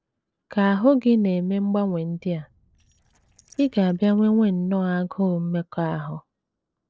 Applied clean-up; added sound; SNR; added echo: neural separator model SepFormer DNS4.